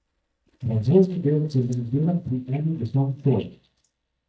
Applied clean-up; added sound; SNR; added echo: neural mask model DeepFilterNet 3.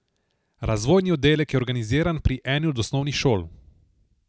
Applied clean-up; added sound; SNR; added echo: none; none; none; none.